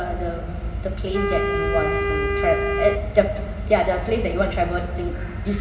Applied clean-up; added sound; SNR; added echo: none; Wind instrument, woodwind instrument; 3 dB; reverberation time 2.1 s.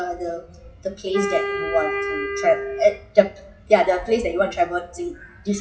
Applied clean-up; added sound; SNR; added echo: classical method WPE with log-MMSE.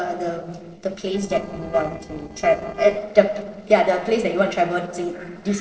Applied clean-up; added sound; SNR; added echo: neural separator model SepFormer DNS4.